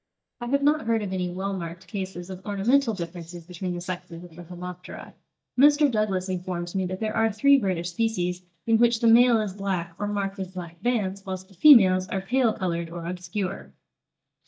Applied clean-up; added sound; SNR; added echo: neural mask model DeepFilterNet 3.